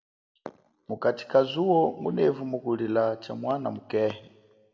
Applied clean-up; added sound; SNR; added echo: none; none; none; reverberation time 1.3 s.